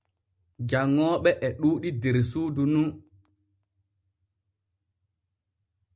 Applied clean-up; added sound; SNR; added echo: none; none; none; none.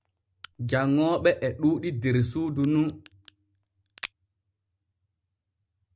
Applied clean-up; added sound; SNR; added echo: none; Crack; 18 dB; none.